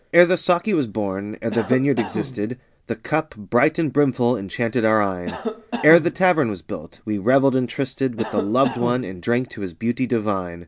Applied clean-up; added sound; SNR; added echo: none; Cough; 11 dB; none.